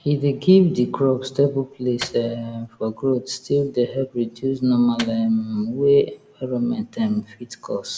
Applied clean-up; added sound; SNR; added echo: none; Microwave oven; 18 dB; none.